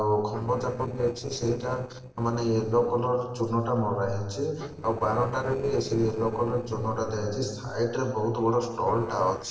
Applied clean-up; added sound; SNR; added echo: neural separator model SepFormer DNS4.